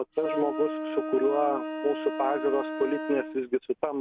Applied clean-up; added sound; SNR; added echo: none; Wind instrument, woodwind instrument; 6 dB; none.